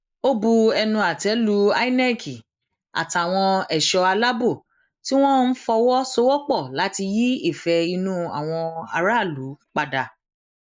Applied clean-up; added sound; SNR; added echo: neural mask model Resemble Enhance denoiser.